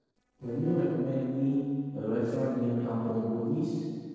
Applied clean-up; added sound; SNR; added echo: neural separator model SepFormer DNS4.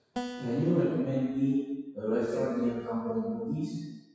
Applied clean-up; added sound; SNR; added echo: classical method WPE with log-MMSE.